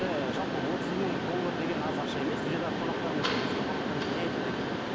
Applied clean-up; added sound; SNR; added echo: none; Mechanisms; -4 dB; none.